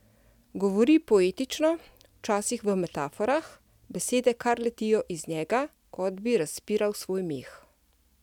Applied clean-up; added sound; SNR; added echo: none; none; none; none.